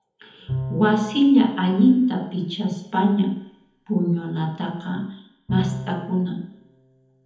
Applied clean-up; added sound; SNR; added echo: none; Bowed string instrument; 13 dB; reverberation time 1.1 s.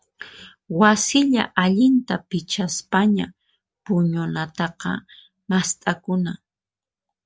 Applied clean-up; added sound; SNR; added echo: none; none; none; none.